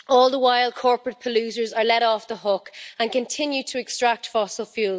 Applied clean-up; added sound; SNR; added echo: none; none; none; none.